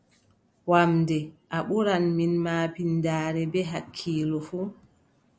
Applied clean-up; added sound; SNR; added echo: none; none; none; none.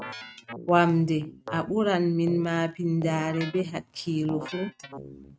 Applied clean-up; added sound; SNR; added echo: neural mask model RNNoise.